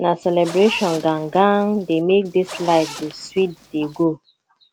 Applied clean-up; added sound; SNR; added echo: none; Zipper (clothing); 17 dB; none.